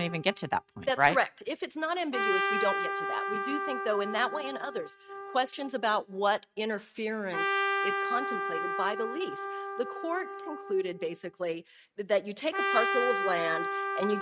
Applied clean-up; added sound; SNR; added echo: neural mask model RNNoise.